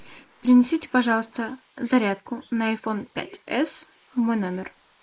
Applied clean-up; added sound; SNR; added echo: neural mask model Resemble Enhance denoiser.